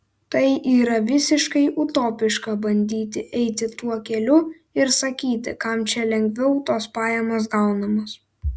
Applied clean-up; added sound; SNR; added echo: none; none; none; none.